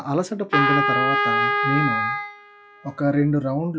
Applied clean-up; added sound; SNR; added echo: classical method log-MMSE.